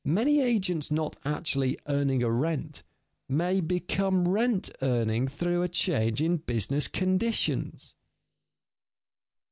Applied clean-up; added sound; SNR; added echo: none; none; none; none.